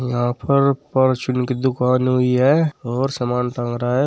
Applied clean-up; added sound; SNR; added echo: none; none; none; none.